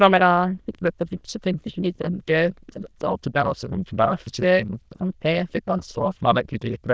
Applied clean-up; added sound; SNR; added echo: neural diffusion model UNIVERSE++.